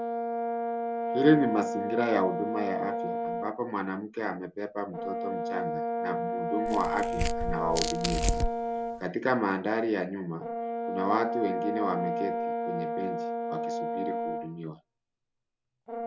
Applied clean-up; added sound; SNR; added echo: none; Brass instrument + Tearing; 0 dB; none.